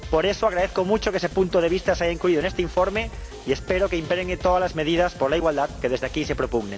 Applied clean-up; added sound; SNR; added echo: none; Drum kit; 13 dB; none.